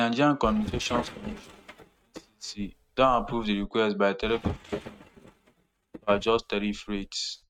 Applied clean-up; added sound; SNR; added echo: neural mask model RNNoise.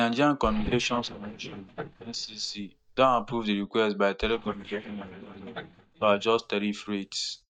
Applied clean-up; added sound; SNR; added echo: neural mask model DeepFilterNet 3.